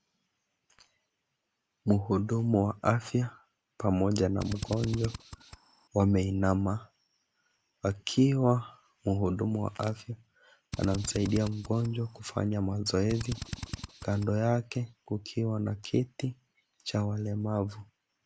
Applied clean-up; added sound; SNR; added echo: none; Drill; 10 dB; none.